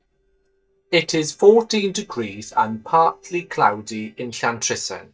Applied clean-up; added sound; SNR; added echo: neural mask model DeepFilterNet 3.